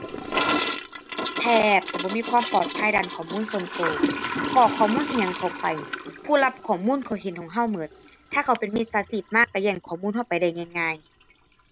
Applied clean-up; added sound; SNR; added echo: none; Toilet flush / Gurgling; 6 dB; none.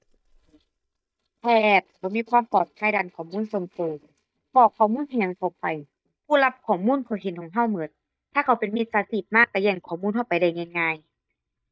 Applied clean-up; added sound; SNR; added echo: neural mask model DeepFilterNet 3.